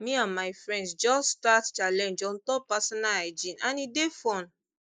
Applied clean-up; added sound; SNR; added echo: neural mask model Resemble Enhance denoiser.